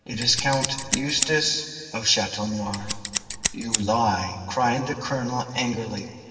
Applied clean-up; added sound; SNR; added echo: none; Scissors; 4 dB; reverberation time 2.7 s.